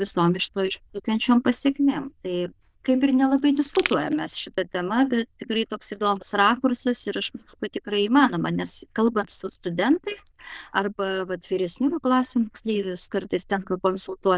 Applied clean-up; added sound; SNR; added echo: neural diffusion model UNIVERSE++.